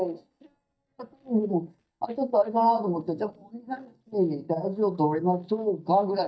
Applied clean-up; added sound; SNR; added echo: neural mask model DeepFilterNet 3.